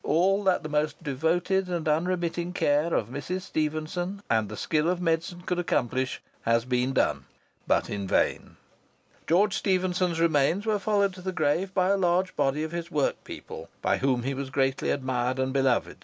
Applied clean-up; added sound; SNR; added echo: none; none; none; none.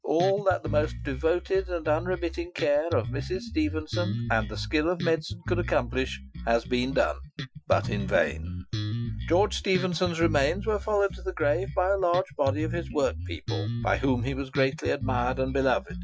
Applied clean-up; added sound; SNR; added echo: classical method Wiener filter.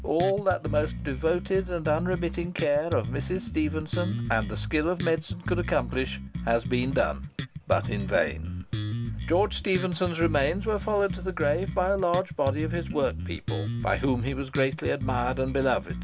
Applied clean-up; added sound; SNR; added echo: none; Bass guitar; 5 dB; none.